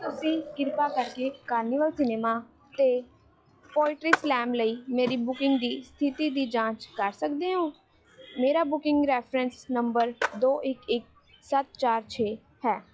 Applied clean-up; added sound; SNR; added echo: classical method log-MMSE.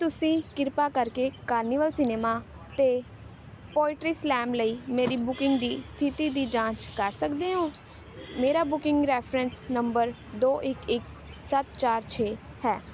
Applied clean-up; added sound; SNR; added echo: none; none; none; none.